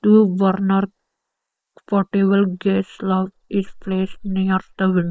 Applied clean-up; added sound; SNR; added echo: neural mask model Resemble Enhance denoiser.